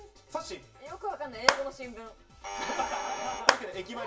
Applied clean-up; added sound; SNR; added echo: none; Clapping; -3 dB; reverberation time 0.1 s.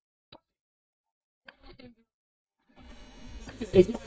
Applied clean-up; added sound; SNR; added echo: neural mask model DeepFilterNet 3.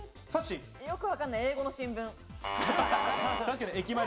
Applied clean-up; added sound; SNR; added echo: none; none; none; none.